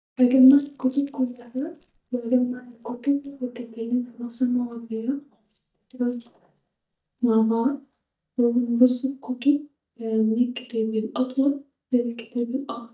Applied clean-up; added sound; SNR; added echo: neural mask model DeepFilterNet 3.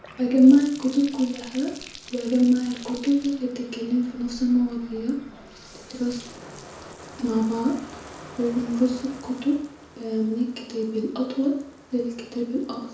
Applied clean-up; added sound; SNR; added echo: none; Bathtub (filling or washing); 19 dB; reverberation time 0.5 s.